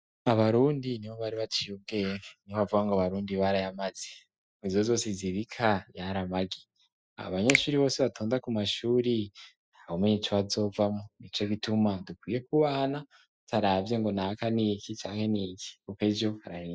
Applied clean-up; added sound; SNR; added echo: classical method spectral subtraction.